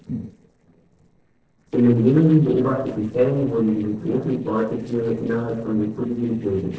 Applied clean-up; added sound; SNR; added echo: neural separator model SepFormer DNS4.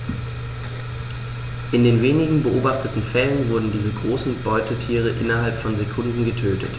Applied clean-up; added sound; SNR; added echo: none; none; none; none.